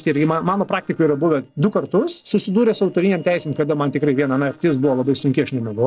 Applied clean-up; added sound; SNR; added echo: neural separator model SepFormer DNS4.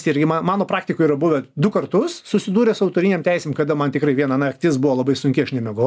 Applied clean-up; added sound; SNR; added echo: none; none; none; none.